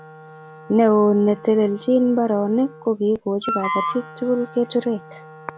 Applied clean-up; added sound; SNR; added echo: none; Wind instrument, woodwind instrument; 13 dB; none.